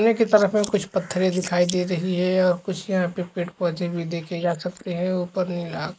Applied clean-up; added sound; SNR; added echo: neural mask model Resemble Enhance denoiser.